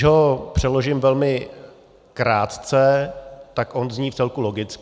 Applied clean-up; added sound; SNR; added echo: none; none; none; none.